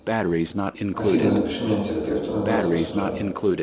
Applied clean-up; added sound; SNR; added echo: none; Breathing; 0 dB; reverberation time 1.1 s.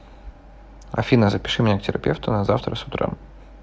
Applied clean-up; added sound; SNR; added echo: none; none; none; none.